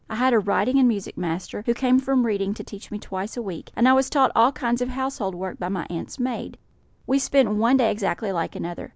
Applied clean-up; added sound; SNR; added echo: none; none; none; none.